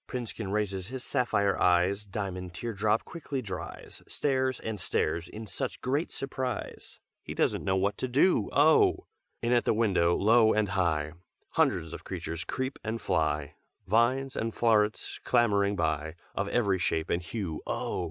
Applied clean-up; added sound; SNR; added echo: none; none; none; none.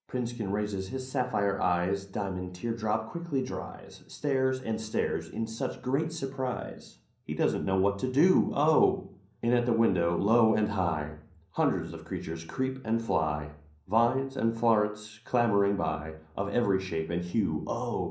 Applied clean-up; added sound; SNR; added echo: none; none; none; reverberation time 0.6 s.